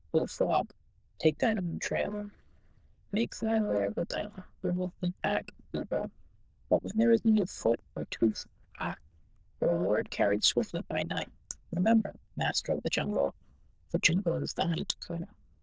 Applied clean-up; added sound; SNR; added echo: neural diffusion model UNIVERSE++.